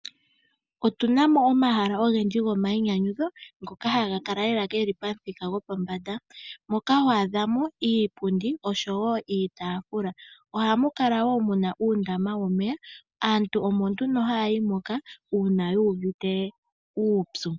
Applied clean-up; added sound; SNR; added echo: none; none; none; none.